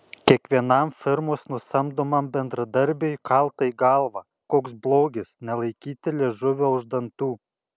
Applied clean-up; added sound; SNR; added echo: none; none; none; none.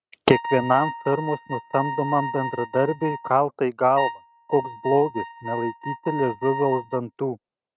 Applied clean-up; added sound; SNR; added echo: neural mask model RNNoise.